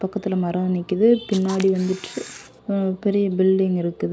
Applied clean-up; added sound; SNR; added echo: none; Camera; 18 dB; none.